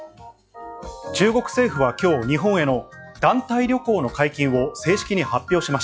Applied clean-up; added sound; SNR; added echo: classical method log-MMSE.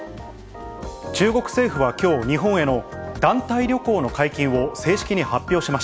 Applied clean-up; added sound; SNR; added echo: none; Organ; 17 dB; none.